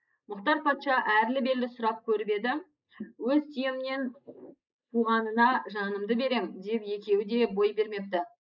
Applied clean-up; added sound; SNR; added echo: neural mask model Resemble Enhance denoiser.